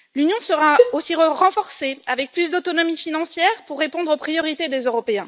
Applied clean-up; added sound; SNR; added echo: none; Cowbell; 2 dB; none.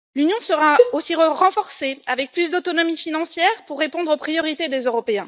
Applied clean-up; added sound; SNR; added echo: neural mask model DeepFilterNet 3.